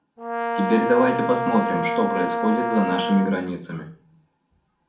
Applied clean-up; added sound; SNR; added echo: none; Brass instrument; 2 dB; reverberation time 0.4 s.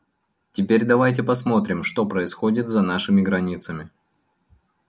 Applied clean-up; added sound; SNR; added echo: none; none; none; none.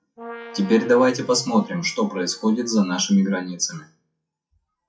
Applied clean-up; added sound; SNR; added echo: classical method WPE with log-MMSE.